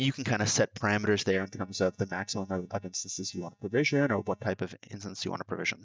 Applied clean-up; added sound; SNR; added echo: neural mask model DeepFilterNet 3.